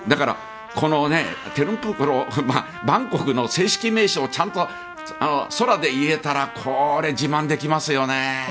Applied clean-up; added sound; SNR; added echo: none; Trumpet; 15 dB; none.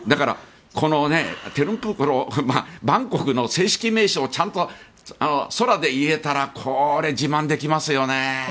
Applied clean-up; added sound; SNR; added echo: none; none; none; none.